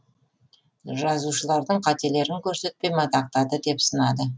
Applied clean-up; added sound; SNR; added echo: none; none; none; none.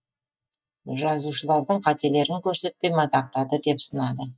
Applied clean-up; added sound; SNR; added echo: neural mask model DeepFilterNet 3.